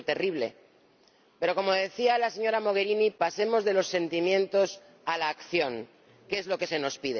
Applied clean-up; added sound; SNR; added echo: none; none; none; none.